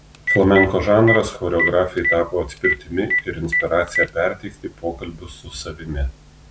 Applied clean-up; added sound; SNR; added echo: none; Telephone; 5 dB; none.